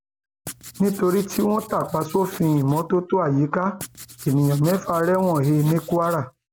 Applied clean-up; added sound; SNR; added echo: none; Writing; 18 dB; none.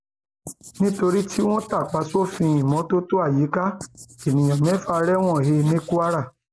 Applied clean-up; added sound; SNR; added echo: neural mask model Resemble Enhance denoiser.